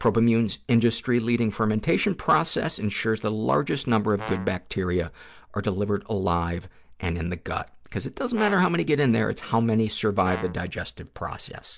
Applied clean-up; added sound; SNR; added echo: none; Brass instrument; 15 dB; none.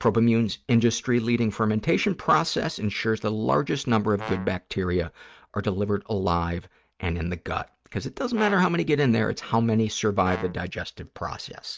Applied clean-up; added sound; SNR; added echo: neural mask model RNNoise.